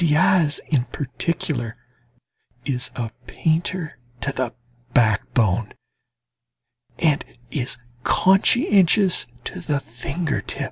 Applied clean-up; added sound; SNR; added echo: none; none; none; none.